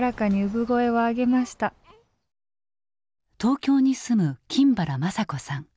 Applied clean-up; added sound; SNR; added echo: none; none; none; none.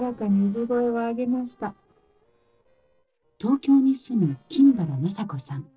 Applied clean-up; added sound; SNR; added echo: neural separator model SepFormer DNS4.